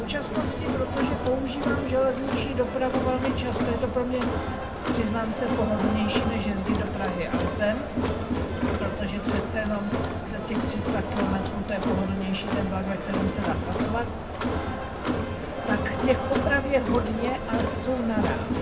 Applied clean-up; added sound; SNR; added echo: none; Crowd; -1 dB; reverberation time 0.3 s.